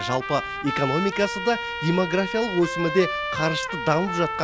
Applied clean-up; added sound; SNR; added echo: none; Trumpet; 5 dB; none.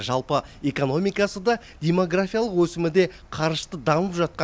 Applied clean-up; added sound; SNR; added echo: none; none; none; none.